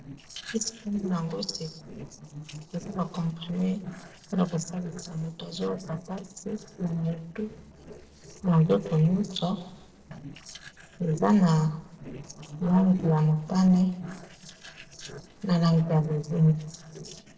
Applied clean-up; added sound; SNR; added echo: neural separator model SepFormer DNS4.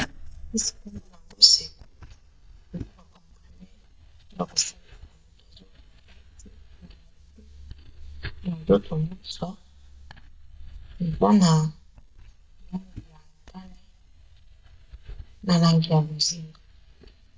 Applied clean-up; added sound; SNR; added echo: neural mask model DeepFilterNet 3.